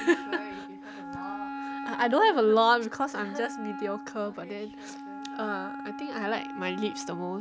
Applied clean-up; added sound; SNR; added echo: none; Wind instrument, woodwind instrument; 10 dB; none.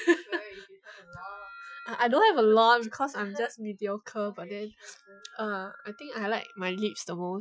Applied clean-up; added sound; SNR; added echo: classical method Wiener filter.